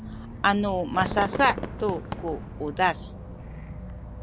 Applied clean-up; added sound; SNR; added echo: none; Fireworks + Insect / Frog; 7 dB; none.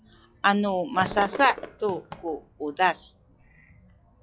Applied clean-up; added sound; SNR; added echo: classical method log-MMSE.